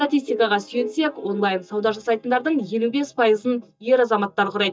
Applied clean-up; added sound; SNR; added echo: neural mask model DeepFilterNet 3.